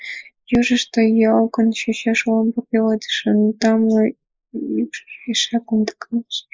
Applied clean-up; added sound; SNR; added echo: neural mask model Resemble Enhance denoiser.